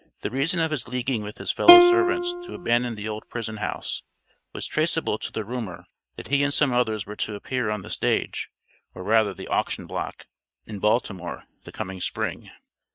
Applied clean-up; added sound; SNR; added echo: neural mask model RNNoise.